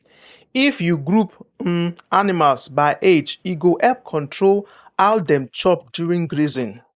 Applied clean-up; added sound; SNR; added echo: neural mask model Resemble Enhance denoiser.